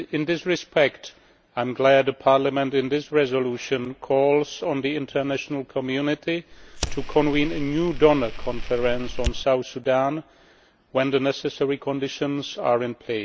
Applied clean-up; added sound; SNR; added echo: none; Fire; 5 dB; none.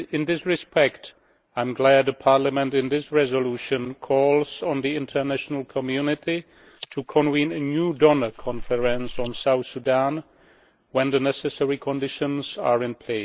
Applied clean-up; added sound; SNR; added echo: neural mask model Resemble Enhance denoiser.